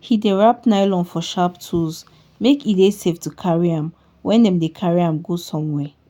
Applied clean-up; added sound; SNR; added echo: none; none; none; none.